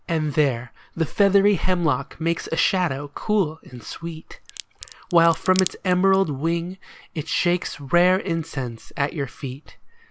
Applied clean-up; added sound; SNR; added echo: none; Crack; 14 dB; none.